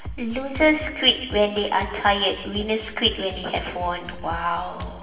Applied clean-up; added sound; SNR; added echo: none; Drum kit; 14 dB; reverberation time 1.4 s.